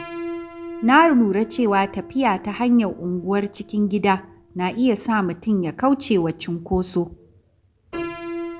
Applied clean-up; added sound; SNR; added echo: none; Piano; 16 dB; none.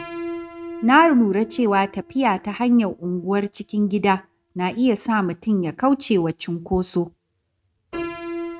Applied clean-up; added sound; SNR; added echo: neural mask model RNNoise.